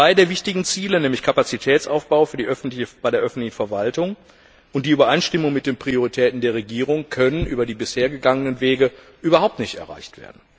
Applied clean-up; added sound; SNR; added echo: none; none; none; none.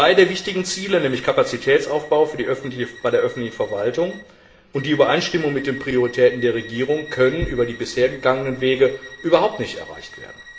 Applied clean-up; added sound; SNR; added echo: none; Bowed string instrument; 18 dB; reverberation time 0.9 s.